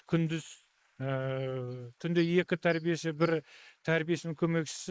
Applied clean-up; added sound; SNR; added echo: neural mask model Resemble Enhance denoiser.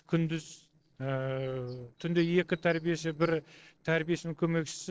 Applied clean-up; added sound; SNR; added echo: neural separator model SepFormer DNS4.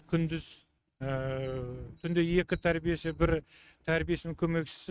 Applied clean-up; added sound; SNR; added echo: neural mask model RNNoise.